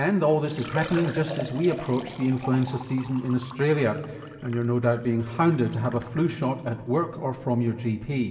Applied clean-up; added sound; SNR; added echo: none; Liquid; 15 dB; reverberation time 2.2 s.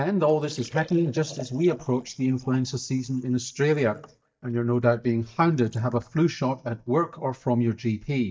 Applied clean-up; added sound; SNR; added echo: neural mask model DeepFilterNet 3.